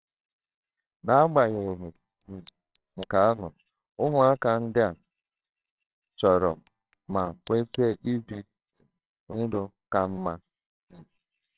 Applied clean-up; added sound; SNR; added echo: neural separator model SepFormer WHAMR!.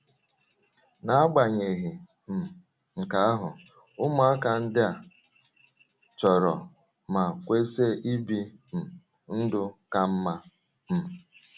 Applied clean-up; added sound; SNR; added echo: none; none; none; none.